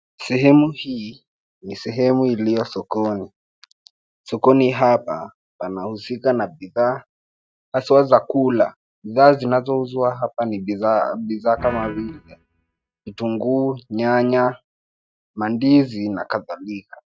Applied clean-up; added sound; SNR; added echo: neural mask model RNNoise.